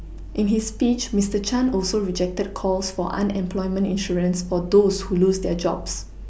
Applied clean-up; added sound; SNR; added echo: none; none; none; none.